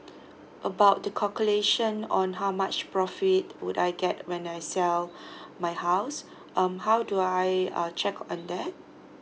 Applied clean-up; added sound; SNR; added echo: none; none; none; none.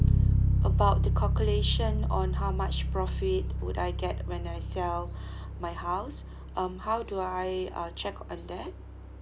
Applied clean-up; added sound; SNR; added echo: none; Bass guitar; -5 dB; none.